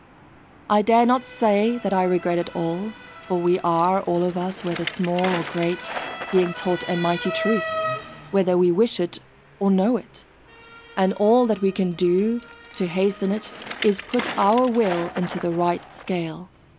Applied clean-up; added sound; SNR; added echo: none; Bicycle + Motor vehicle (road) / Siren; 12 dB; none.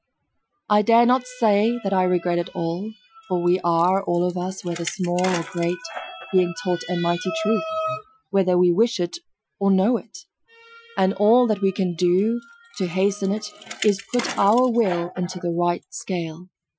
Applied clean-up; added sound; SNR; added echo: classical method Wiener filter.